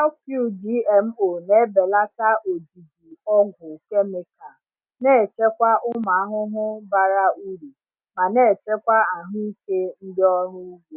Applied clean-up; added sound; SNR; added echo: none; none; none; none.